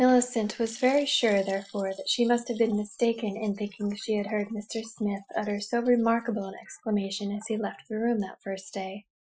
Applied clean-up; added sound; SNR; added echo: classical method Wiener filter.